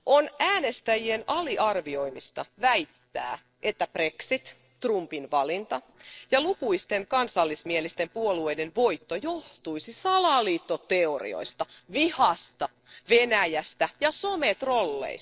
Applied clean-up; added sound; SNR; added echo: neural separator model SepFormer DNS4.